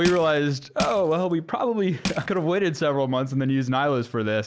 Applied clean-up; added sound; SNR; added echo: none; Crushing; 10 dB; none.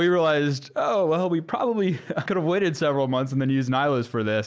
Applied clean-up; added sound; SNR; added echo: none; none; none; none.